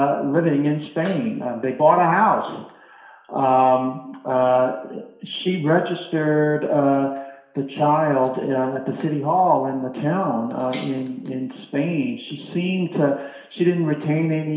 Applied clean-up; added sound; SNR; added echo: none; none; none; reverberation time 0.7 s.